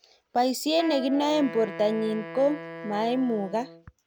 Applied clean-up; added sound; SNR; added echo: none; Wind instrument, woodwind instrument; 13 dB; none.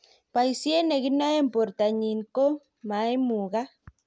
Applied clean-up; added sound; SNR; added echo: none; none; none; none.